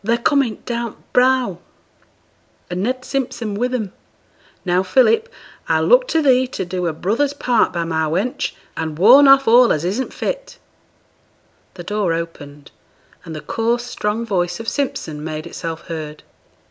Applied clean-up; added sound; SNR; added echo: none; none; none; none.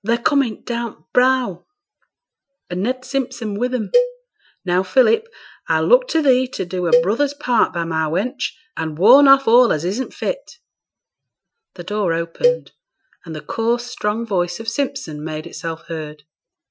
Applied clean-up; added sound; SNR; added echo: classical method Wiener filter.